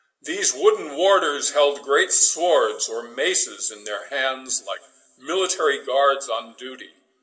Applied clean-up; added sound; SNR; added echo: none; none; none; reverberation time 0.8 s.